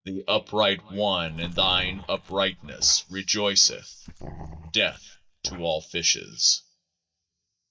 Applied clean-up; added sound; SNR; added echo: neural mask model DeepFilterNet 3.